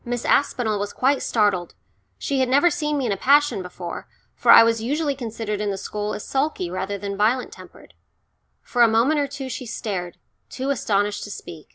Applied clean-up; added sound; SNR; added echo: none; none; none; none.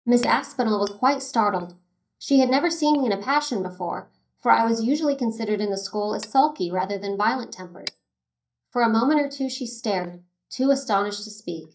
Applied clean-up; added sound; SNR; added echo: neural mask model DeepFilterNet 3.